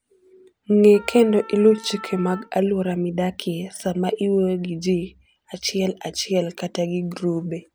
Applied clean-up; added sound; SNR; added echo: none; Wind instrument, woodwind instrument; 19 dB; none.